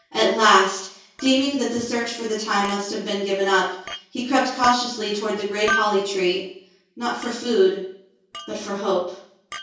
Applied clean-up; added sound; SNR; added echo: none; Chink, clink; 14 dB; reverberation time 0.6 s.